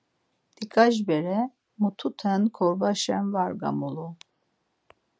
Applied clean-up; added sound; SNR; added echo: none; none; none; none.